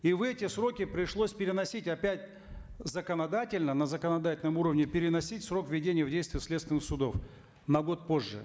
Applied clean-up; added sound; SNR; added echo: none; none; none; none.